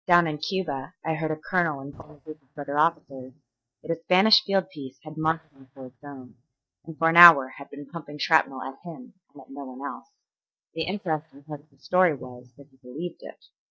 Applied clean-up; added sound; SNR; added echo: neural mask model DeepFilterNet 3.